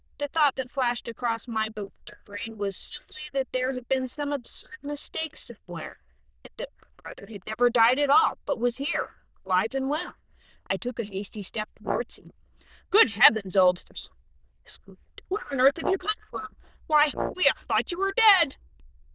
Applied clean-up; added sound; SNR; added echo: neural diffusion model UNIVERSE++.